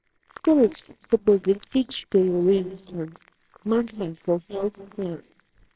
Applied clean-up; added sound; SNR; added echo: neural separator model SepFormer WHAMR!.